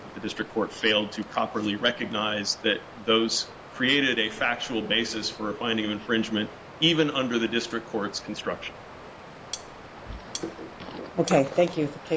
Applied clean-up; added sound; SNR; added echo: none; Cutlery, silverware + Water; 15 dB; none.